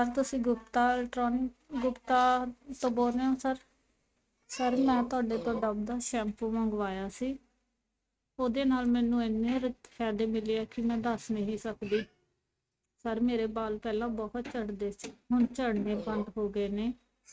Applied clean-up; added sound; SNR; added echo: neural mask model RNNoise.